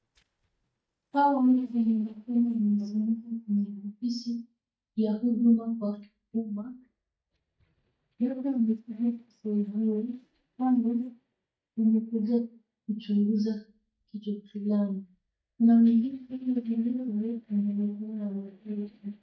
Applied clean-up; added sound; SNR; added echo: neural mask model DeepFilterNet 3.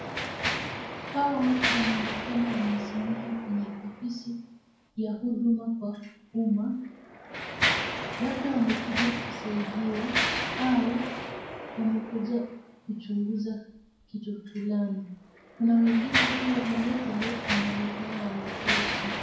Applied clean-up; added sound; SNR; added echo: none; Mechanisms; 3 dB; reverberation time 0.9 s.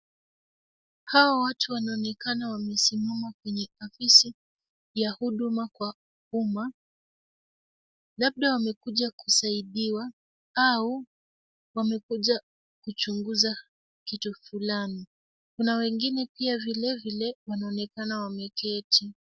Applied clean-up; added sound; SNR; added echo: none; none; none; none.